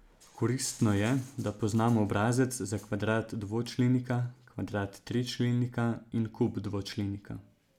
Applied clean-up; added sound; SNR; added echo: none; none; none; none.